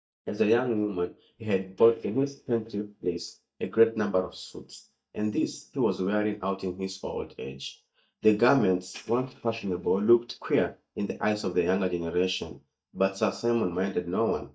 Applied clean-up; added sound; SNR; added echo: neural mask model DeepFilterNet 3.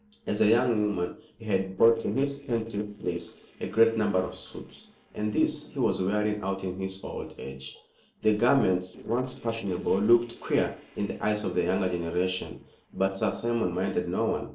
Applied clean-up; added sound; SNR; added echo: neural separator model SepFormer DNS4.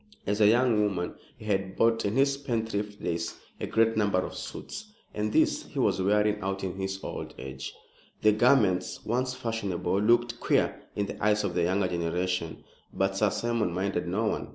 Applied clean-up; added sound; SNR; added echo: none; none; none; none.